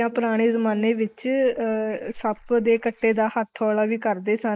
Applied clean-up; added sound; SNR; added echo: neural mask model Resemble Enhance denoiser.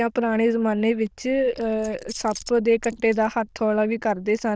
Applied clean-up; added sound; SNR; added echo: neural diffusion model UNIVERSE++.